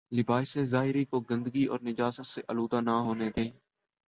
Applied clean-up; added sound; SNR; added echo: none; none; none; none.